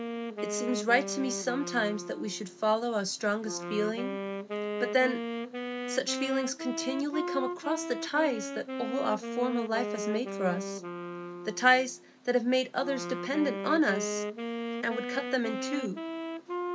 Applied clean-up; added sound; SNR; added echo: none; Wind instrument, woodwind instrument; 5 dB; none.